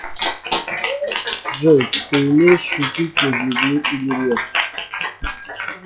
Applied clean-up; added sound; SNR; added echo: classical method log-MMSE.